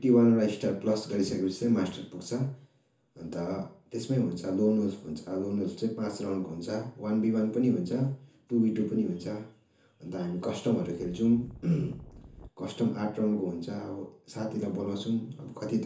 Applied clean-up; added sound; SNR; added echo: none; Wind; 19 dB; reverberation time 0.9 s.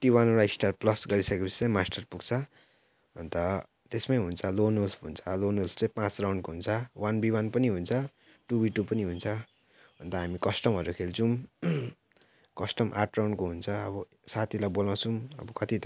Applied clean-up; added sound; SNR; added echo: none; none; none; none.